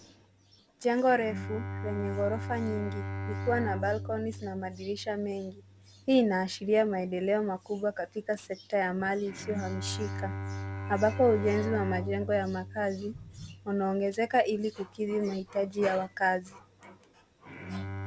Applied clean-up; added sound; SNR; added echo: none; Bowed string instrument; 9 dB; none.